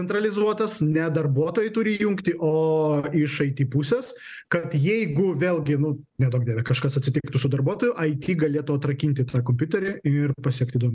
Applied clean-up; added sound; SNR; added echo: none; none; none; none.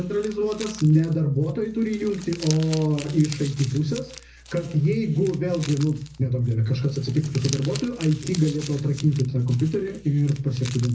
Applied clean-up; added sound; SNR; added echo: none; Crumpling, crinkling; 18 dB; reverberation time 0.4 s.